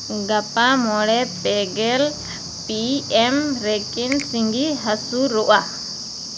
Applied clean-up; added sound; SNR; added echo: none; Finger snapping; 17 dB; none.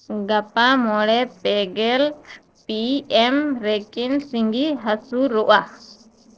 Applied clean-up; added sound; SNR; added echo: neural separator model SepFormer DNS4.